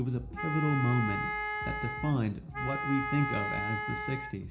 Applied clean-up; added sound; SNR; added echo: none; Wind instrument, woodwind instrument; 3 dB; reverberation time 0.4 s.